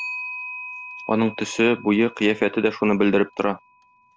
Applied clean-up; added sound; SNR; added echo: none; Clock; 15 dB; none.